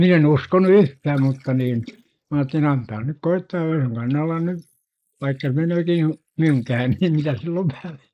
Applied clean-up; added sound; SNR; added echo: neural mask model Resemble Enhance denoiser.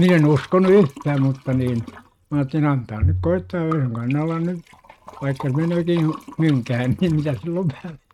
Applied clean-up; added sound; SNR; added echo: neural mask model RNNoise.